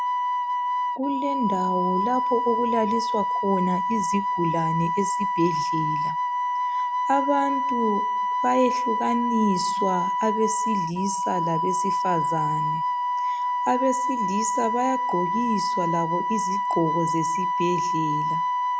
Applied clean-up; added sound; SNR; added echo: none; Wind instrument, woodwind instrument; -3 dB; none.